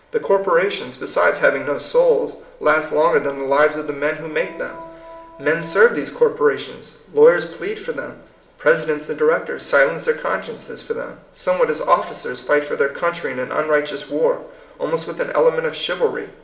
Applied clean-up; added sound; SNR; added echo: none; Organ; 18 dB; reverberation time 1.8 s.